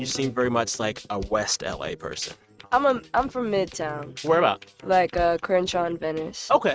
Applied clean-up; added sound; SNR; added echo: neural mask model RNNoise.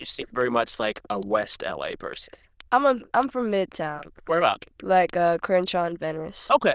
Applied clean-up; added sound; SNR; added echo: neural diffusion model UNIVERSE++.